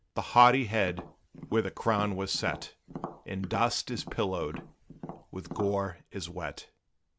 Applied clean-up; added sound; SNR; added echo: none; Tap; 13 dB; none.